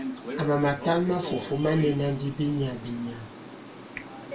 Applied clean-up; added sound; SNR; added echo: none; Subway, metro, underground; 10 dB; reverberation time 0.2 s.